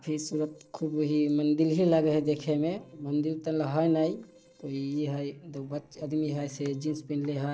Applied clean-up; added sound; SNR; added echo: neural separator model SepFormer DNS4.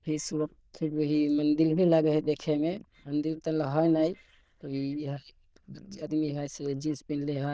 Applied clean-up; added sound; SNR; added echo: neural diffusion model UNIVERSE++.